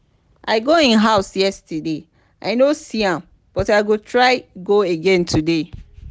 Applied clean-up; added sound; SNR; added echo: none; none; none; none.